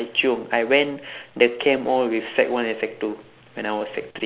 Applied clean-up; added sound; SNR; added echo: none; none; none; none.